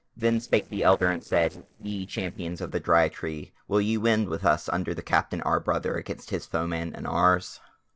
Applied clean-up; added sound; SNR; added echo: neural separator model SepFormer DNS4.